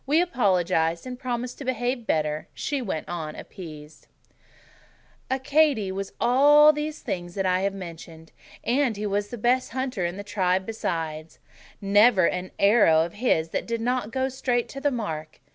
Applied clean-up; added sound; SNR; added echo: none; none; none; none.